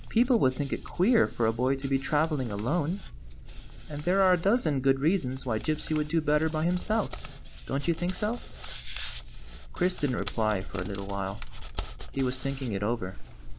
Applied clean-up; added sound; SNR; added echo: none; Hands; 9 dB; none.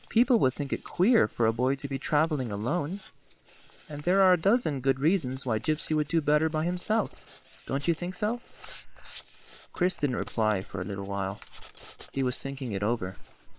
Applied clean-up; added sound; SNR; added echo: neural separator model SepFormer WHAM!.